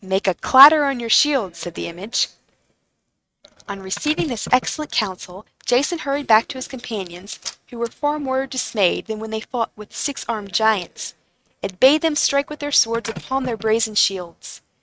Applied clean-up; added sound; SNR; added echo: neural mask model RNNoise.